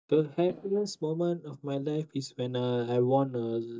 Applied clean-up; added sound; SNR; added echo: neural mask model DeepFilterNet 3.